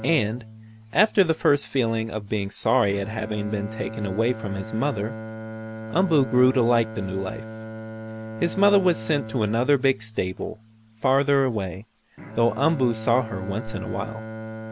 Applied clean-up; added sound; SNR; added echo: none; Bowed string instrument; 12 dB; none.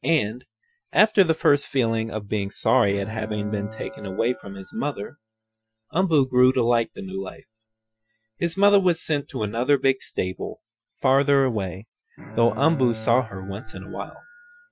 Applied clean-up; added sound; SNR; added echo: classical method Wiener filter.